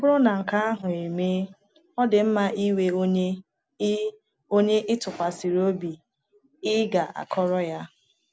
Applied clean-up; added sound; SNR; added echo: none; none; none; none.